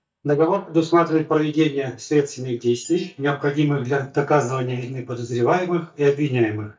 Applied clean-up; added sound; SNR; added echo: neural mask model DeepFilterNet 3.